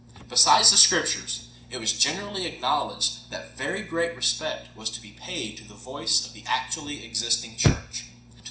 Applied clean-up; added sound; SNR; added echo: none; Chirp, tweet / Slam / Car; 10 dB; reverberation time 0.5 s.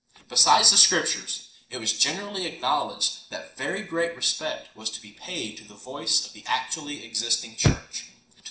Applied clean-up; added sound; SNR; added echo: neural separator model SepFormer DNS4.